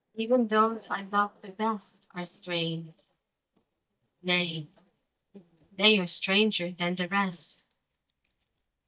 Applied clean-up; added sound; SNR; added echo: neural mask model DeepFilterNet 3.